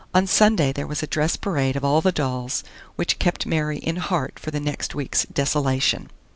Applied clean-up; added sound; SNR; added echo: none; none; none; none.